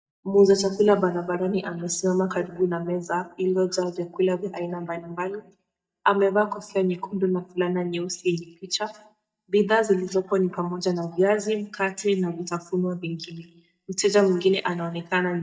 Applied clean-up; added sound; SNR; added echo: neural mask model DeepFilterNet 3.